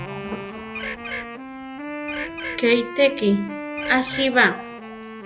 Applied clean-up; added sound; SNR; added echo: none; Bird + Wind instrument, woodwind instrument; 8 dB; none.